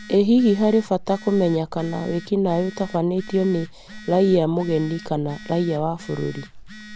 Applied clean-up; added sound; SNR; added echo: none; Telephone; 17 dB; none.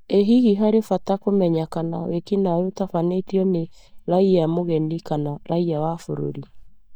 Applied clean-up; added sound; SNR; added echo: neural mask model DeepFilterNet 3.